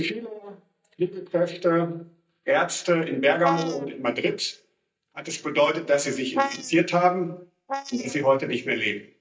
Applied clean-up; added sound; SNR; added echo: neural mask model DeepFilterNet 3.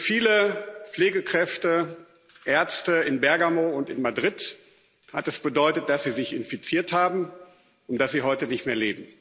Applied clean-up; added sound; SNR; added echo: none; none; none; none.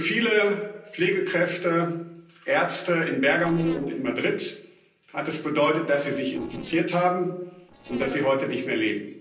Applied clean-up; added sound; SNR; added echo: neural separator model SepFormer DNS4.